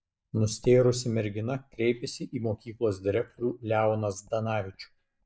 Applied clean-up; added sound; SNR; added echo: neural mask model DeepFilterNet 3.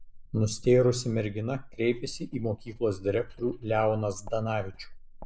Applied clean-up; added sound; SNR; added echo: neural mask model Resemble Enhance denoiser.